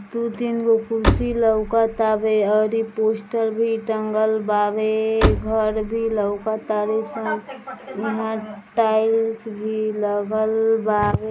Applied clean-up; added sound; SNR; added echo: none; Slam; 3 dB; none.